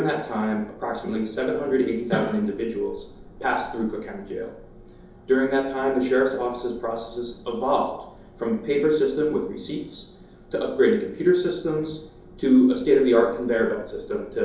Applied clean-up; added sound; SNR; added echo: none; none; none; reverberation time 2.8 s.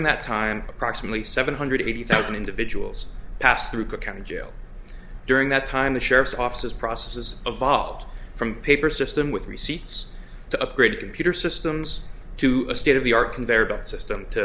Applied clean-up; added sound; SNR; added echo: none; none; none; none.